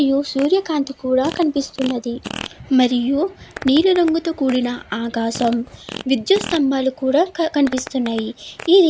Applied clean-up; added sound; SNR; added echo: none; Fart; 17 dB; none.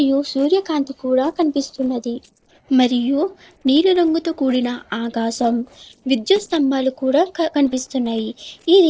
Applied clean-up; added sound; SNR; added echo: neural separator model SepFormer DNS4.